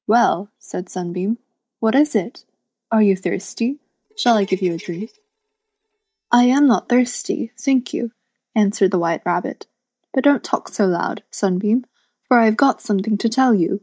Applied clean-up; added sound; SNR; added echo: neural mask model DeepFilterNet 3.